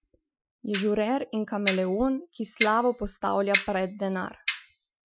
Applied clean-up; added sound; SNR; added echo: classical method Wiener filter.